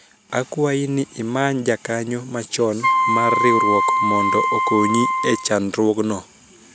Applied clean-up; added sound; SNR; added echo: none; Wind instrument, woodwind instrument; -2 dB; none.